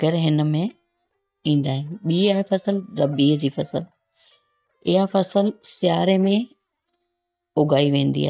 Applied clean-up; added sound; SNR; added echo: neural mask model DeepFilterNet 3.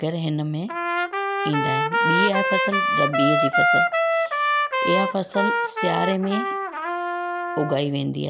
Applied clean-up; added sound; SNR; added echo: none; Trumpet; -3 dB; none.